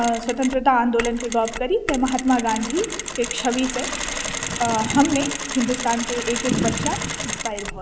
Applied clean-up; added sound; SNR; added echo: none; Mechanisms; 7 dB; none.